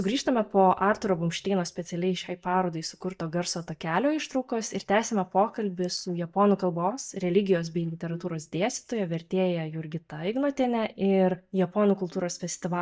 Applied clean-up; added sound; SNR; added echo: neural mask model DeepFilterNet 3.